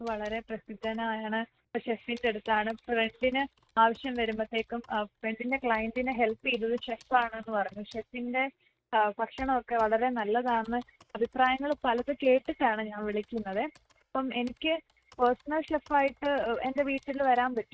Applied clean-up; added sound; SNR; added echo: neural mask model RNNoise.